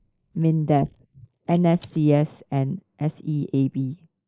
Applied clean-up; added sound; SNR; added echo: neural mask model Resemble Enhance denoiser.